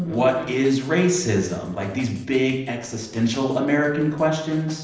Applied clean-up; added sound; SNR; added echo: neural separator model SepFormer DNS4.